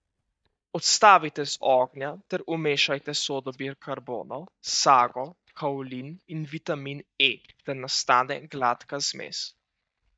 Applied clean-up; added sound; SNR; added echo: neural mask model DeepFilterNet 3.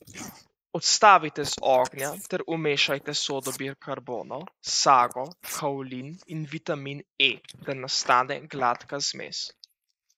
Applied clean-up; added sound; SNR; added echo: neural mask model Resemble Enhance denoiser.